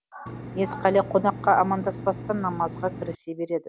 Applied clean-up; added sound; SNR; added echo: none; Engine; 11 dB; none.